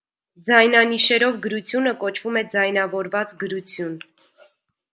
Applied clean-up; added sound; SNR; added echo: none; none; none; none.